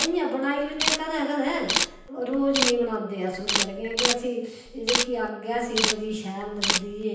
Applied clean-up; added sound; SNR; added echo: none; Camera; 1 dB; reverberation time 0.9 s.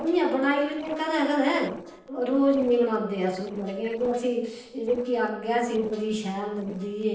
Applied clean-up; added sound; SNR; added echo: neural separator model SepFormer DNS4.